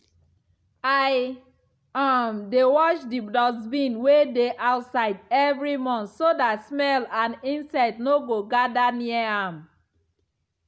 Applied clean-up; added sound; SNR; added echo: none; none; none; none.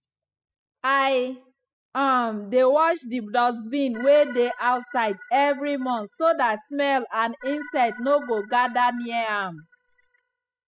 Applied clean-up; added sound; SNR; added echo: classical method spectral subtraction.